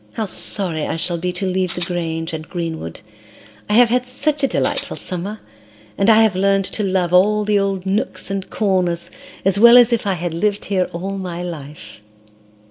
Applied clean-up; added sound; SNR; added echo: none; Rattle (instrument); 13 dB; reverberation time 0.3 s.